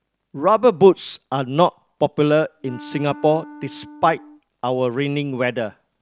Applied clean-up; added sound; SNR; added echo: none; Wind instrument, woodwind instrument; 19 dB; none.